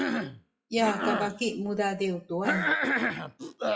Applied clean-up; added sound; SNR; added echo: classical method WPE with log-MMSE.